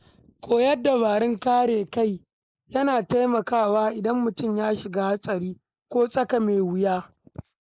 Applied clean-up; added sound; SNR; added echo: neural mask model Resemble Enhance denoiser.